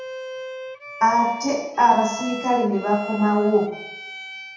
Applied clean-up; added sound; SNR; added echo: none; Bowed string instrument; 14 dB; reverberation time 0.8 s.